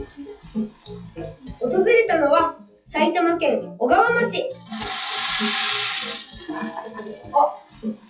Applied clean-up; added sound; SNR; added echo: classical method WPE with log-MMSE.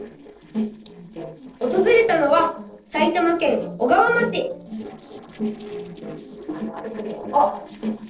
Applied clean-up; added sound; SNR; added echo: neural separator model SepFormer DNS4.